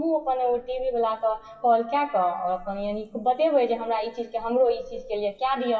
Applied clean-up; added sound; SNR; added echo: classical method WPE with log-MMSE.